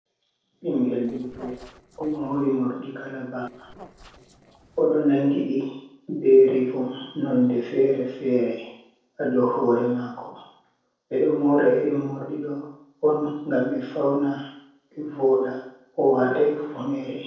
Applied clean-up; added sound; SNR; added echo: neural separator model SepFormer DNS4.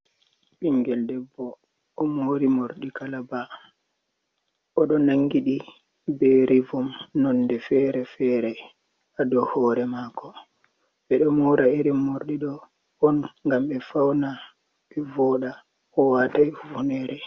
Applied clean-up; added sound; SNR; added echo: none; none; none; none.